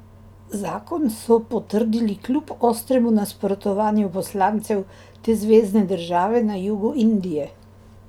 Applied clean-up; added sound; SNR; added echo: none; none; none; none.